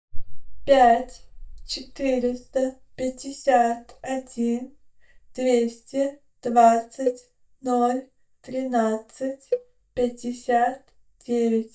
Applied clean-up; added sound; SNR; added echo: neural mask model DeepFilterNet 3.